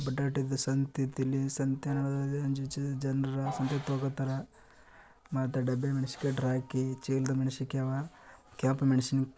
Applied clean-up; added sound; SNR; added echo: none; Wind instrument, woodwind instrument; 19 dB; none.